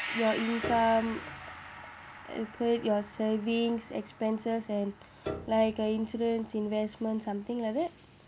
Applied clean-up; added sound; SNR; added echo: none; Piano + Gong; 12 dB; none.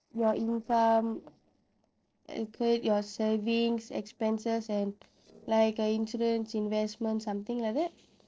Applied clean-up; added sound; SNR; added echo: neural separator model SepFormer DNS4.